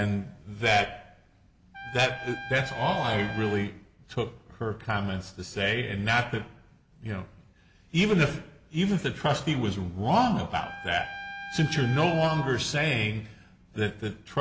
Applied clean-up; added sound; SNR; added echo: none; Trumpet; 13 dB; none.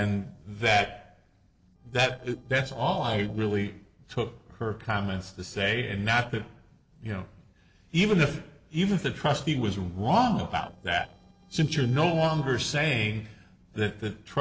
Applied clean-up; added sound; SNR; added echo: neural separator model SepFormer DNS4.